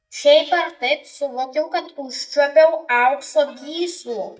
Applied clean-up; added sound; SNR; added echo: neural mask model DeepFilterNet 3.